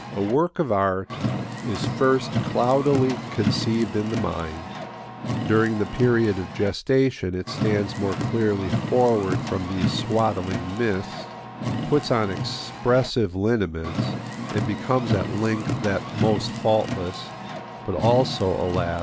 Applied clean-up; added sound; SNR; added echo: none; Car; 5 dB; none.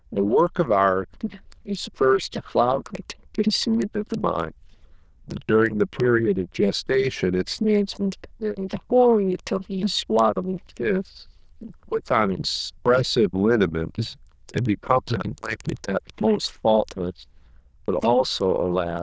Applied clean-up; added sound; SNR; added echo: neural diffusion model UNIVERSE++.